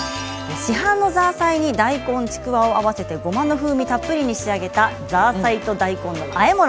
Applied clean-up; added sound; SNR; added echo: none; Musical instrument; 15 dB; none.